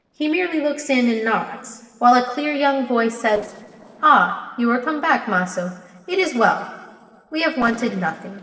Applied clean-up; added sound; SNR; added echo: neural separator model SepFormer DNS4.